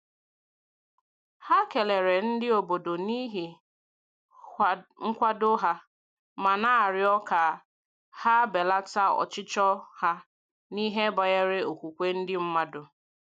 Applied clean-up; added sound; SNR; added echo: none; none; none; none.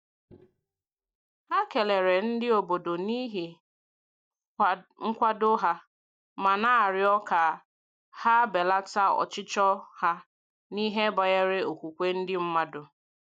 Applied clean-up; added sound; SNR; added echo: neural mask model DeepFilterNet 3.